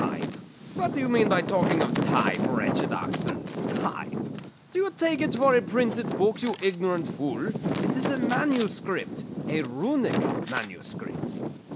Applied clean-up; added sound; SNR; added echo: none; Wind; 2 dB; none.